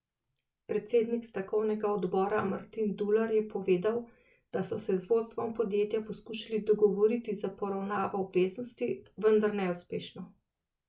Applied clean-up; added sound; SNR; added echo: none; none; none; none.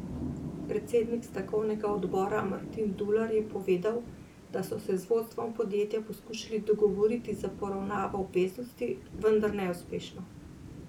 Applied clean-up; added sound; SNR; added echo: none; Thunder / Rain; 13 dB; none.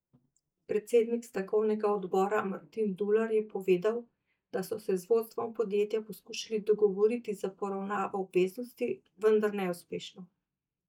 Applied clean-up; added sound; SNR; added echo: neural mask model DeepFilterNet 3.